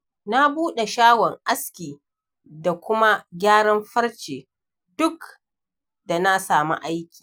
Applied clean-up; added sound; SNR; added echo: none; none; none; none.